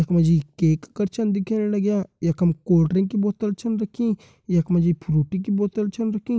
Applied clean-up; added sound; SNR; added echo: none; none; none; none.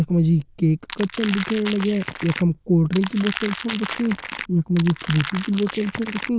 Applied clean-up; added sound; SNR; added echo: neural diffusion model UNIVERSE++.